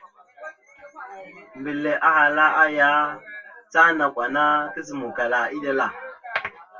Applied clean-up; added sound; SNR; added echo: none; none; none; reverberation time 0.1 s.